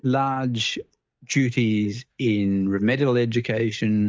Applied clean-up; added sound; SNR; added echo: neural mask model DeepFilterNet 3.